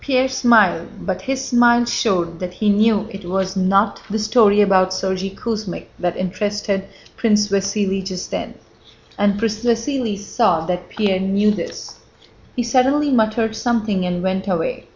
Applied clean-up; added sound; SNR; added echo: none; none; none; none.